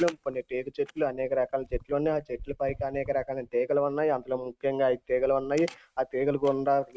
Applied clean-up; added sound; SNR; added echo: neural mask model RNNoise.